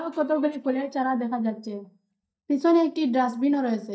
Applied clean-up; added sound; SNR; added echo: neural mask model DeepFilterNet 3.